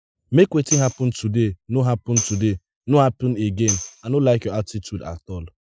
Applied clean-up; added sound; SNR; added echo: classical method Wiener filter.